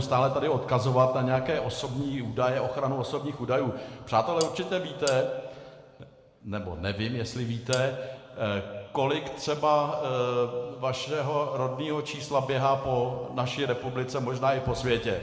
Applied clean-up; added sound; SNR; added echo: none; Cutlery, silverware; 13 dB; reverberation time 1.8 s.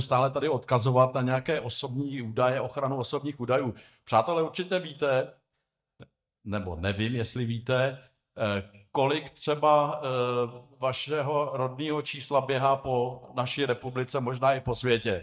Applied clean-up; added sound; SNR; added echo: neural mask model DeepFilterNet 3.